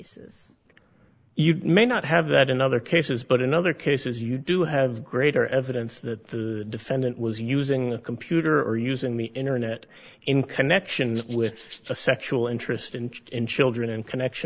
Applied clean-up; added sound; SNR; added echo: neural mask model Resemble Enhance denoiser.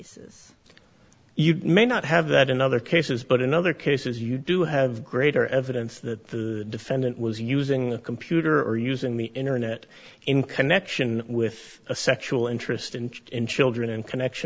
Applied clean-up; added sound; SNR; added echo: none; none; none; none.